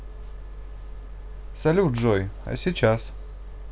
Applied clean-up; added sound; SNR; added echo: none; none; none; none.